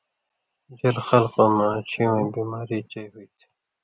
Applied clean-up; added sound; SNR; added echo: none; none; none; none.